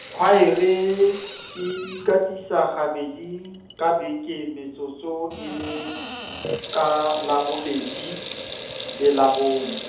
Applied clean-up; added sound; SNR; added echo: none; Sink (filling or washing) / Water tap, faucet; 13 dB; reverberation time 2.2 s.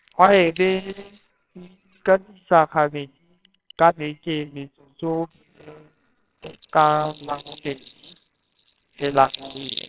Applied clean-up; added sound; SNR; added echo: neural separator model SepFormer WHAMR!.